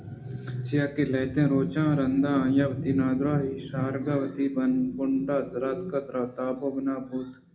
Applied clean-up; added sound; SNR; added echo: none; none; none; reverberation time 0.3 s.